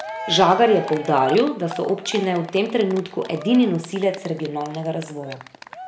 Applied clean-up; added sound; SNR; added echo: none; Cheering; 14 dB; none.